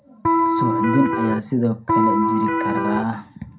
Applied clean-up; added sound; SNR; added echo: none; Electric guitar; -4 dB; reverberation time 0.2 s.